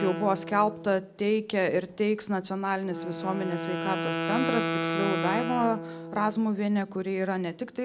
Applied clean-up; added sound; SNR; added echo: none; Wind instrument, woodwind instrument; 6 dB; none.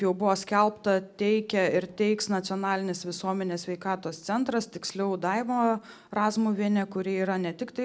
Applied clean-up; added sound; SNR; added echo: none; none; none; none.